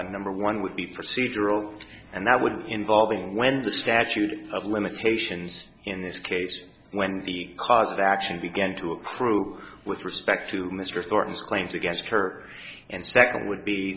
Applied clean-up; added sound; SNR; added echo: none; none; none; none.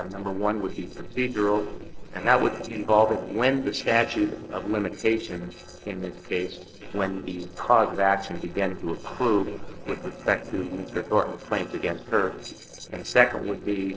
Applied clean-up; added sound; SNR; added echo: neural separator model SepFormer DNS4.